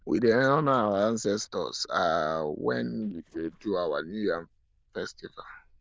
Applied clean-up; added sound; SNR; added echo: neural diffusion model UNIVERSE++.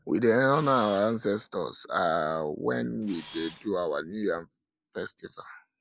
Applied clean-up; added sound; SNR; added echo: none; Camera; 16 dB; none.